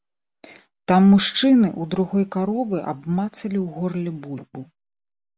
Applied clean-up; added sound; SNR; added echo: none; none; none; none.